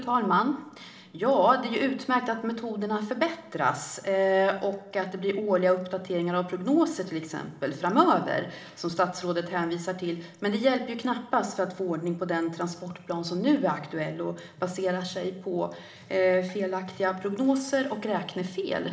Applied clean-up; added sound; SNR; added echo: none; none; none; reverberation time 1.2 s.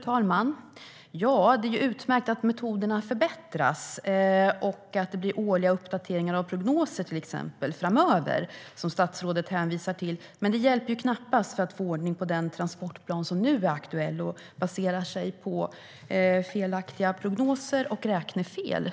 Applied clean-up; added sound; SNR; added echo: none; none; none; none.